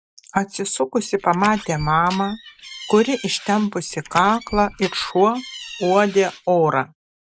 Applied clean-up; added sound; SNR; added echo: none; Door; 15 dB; none.